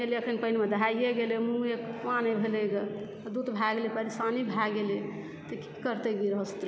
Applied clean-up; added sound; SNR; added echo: none; none; none; none.